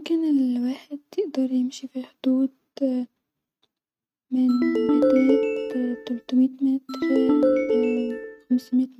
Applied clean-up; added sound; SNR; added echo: neural mask model RNNoise.